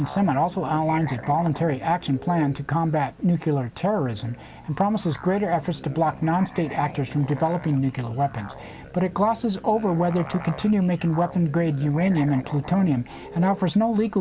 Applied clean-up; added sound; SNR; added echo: none; Musical instrument; 17 dB; none.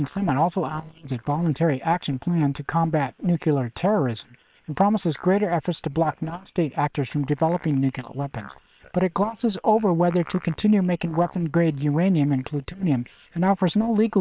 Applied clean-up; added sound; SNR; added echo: neural separator model SepFormer WHAM!.